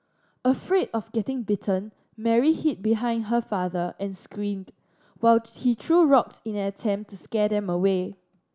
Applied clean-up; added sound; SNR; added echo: none; none; none; none.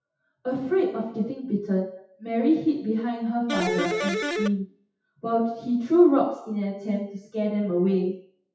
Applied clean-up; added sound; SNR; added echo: classical method WPE with log-MMSE.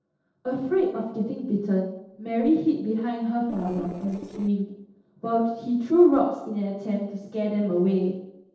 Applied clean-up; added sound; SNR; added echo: neural separator model SepFormer DNS4.